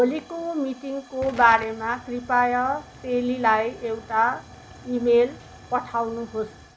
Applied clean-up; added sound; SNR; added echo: none; Tick / Hiss / Explosion / Fire; 20 dB; none.